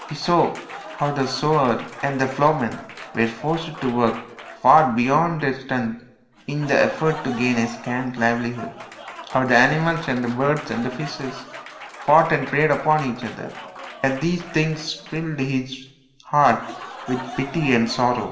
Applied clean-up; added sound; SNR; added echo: none; Applause; 16 dB; reverberation time 0.8 s.